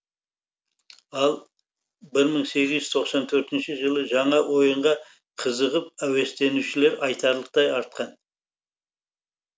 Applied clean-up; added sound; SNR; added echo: none; none; none; none.